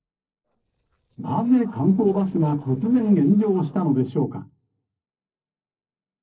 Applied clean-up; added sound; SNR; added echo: neural separator model SepFormer DNS4.